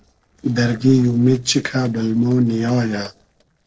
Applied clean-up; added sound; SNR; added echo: neural separator model SepFormer DNS4.